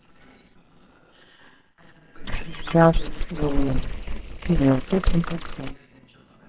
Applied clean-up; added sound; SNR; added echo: neural separator model SepFormer WHAMR!.